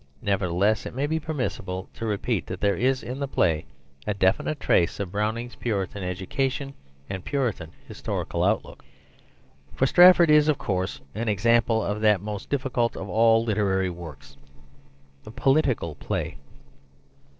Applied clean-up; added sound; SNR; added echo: neural separator model SepFormer DNS4.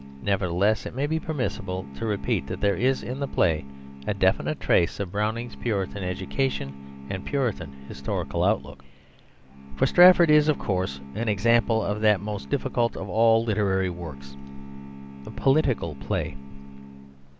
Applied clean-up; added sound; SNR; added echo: none; Bowed string instrument; 15 dB; none.